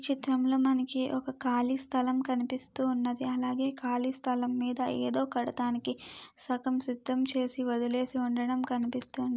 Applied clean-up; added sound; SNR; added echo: none; none; none; none.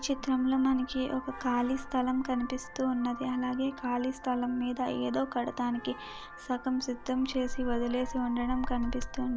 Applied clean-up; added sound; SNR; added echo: none; Vehicle horn, car horn, honking; 9 dB; none.